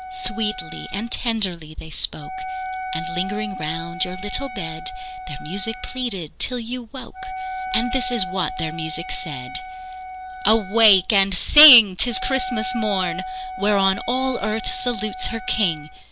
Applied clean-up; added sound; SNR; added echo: none; Wind instrument, woodwind instrument; 9 dB; none.